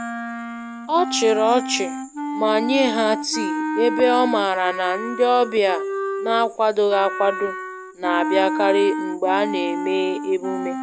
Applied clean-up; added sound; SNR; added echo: none; Wind instrument, woodwind instrument; 6 dB; none.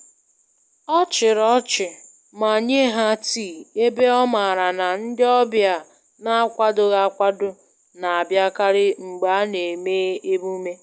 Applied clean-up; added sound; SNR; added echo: none; none; none; none.